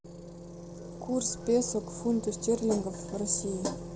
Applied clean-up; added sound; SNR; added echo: none; none; none; none.